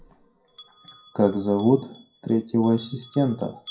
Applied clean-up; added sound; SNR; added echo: classical method WPE with log-MMSE.